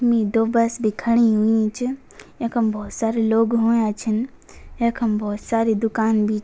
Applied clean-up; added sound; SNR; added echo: none; none; none; none.